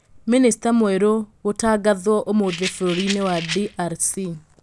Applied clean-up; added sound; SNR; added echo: none; Rattle; 11 dB; none.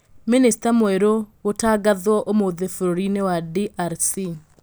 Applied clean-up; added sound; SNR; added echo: none; none; none; none.